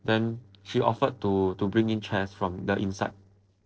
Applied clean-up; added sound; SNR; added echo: neural separator model SepFormer DNS4.